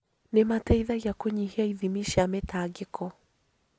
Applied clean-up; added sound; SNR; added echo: none; none; none; none.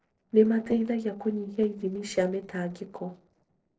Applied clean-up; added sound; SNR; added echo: neural separator model SepFormer DNS4.